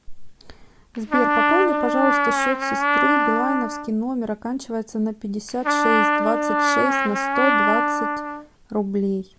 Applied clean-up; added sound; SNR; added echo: none; Trumpet; -3 dB; none.